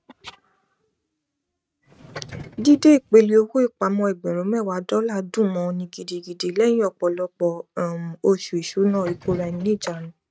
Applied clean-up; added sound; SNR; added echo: neural mask model RNNoise.